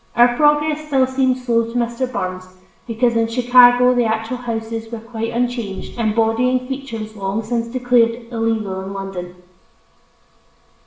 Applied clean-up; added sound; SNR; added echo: none; none; none; reverberation time 0.7 s.